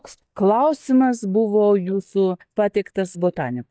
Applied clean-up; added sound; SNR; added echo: neural mask model DeepFilterNet 3.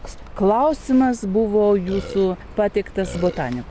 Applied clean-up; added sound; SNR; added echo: none; Burping, eructation; 13 dB; none.